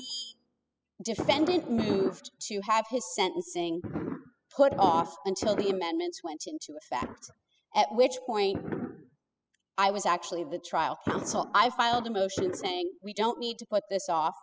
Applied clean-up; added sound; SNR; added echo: classical method spectral subtraction.